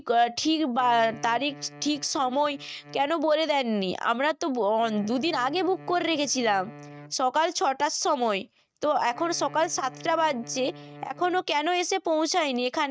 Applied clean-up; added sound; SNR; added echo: neural mask model RNNoise.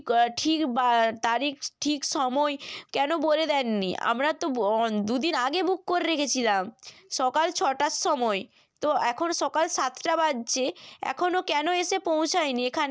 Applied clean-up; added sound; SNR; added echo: none; none; none; none.